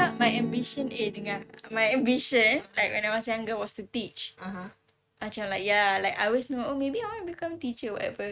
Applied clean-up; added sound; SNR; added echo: neural mask model RNNoise.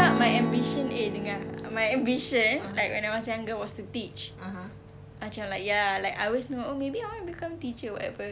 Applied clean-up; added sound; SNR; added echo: none; Strum; 5 dB; none.